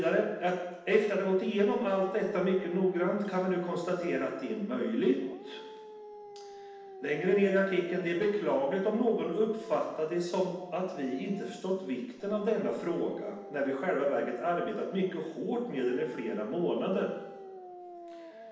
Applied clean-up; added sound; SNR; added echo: none; Dog; 17 dB; reverberation time 0.9 s.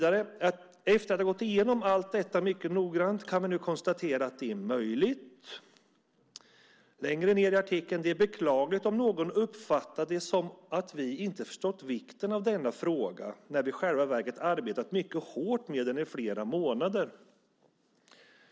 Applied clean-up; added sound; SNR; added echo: none; none; none; none.